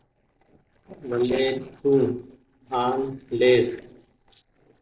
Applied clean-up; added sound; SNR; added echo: neural separator model SepFormer DNS4.